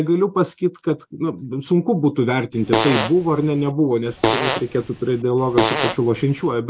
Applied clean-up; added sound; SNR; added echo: none; Fart; 4 dB; none.